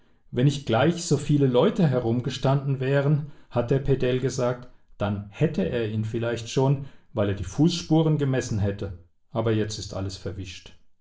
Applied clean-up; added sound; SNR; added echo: none; none; none; reverberation time 0.4 s.